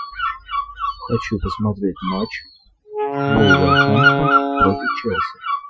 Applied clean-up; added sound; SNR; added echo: classical method Wiener filter.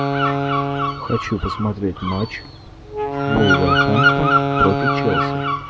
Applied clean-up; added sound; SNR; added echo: none; Wind instrument, woodwind instrument + Bird vocalization, bird call, bird song; -4 dB; none.